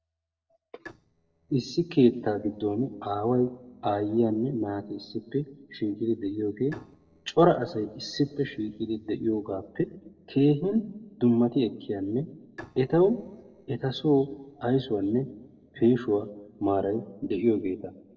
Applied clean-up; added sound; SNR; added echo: neural separator model SepFormer DNS4.